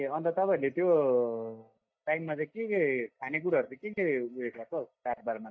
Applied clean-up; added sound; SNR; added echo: neural mask model DeepFilterNet 3.